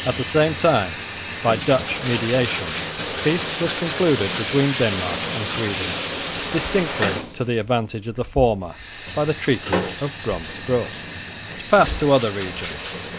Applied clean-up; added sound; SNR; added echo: none; Bathtub (filling or washing); 6 dB; none.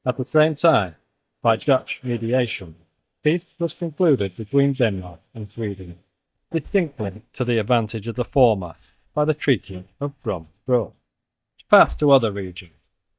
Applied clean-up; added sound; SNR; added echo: neural mask model DeepFilterNet 3.